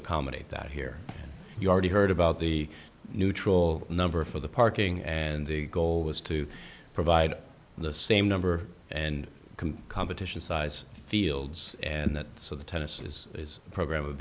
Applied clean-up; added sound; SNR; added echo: none; none; none; none.